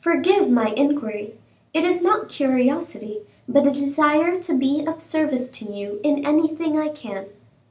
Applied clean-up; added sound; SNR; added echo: none; none; none; none.